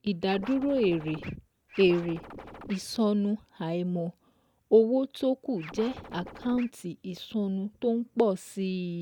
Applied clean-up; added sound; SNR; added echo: none; Scratching (performance technique); 15 dB; none.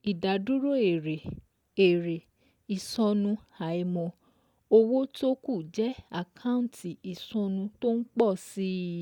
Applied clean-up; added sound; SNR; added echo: none; none; none; none.